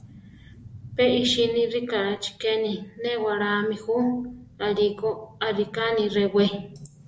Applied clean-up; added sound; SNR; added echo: none; none; none; none.